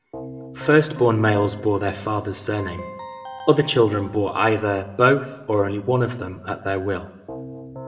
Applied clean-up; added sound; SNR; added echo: none; Keyboard (musical); 17 dB; reverberation time 0.6 s.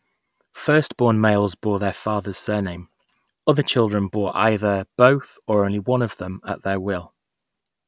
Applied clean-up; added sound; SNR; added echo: none; none; none; none.